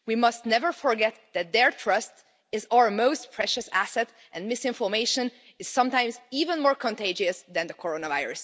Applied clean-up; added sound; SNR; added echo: none; none; none; none.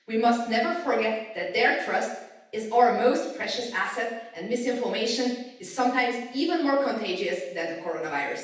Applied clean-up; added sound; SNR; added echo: none; none; none; reverberation time 0.9 s.